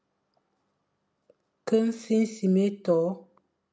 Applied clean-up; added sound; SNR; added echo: none; none; none; none.